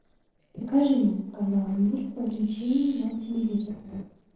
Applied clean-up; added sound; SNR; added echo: neural separator model SepFormer DNS4.